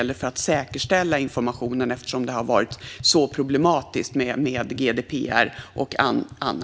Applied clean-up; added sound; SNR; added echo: none; Tap; 19 dB; none.